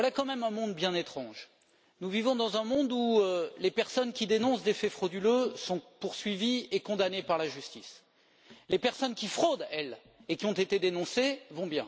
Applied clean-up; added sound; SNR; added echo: none; none; none; none.